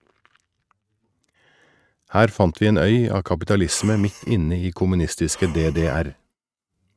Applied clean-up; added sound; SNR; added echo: neural mask model RNNoise.